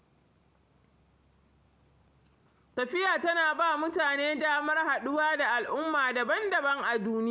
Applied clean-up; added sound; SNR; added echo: none; none; none; none.